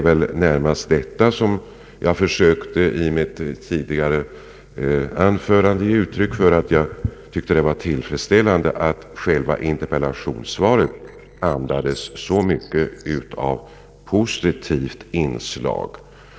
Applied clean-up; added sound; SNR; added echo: neural separator model SepFormer DNS4.